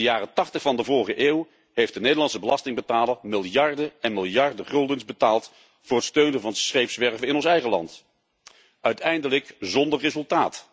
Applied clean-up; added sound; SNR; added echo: none; none; none; none.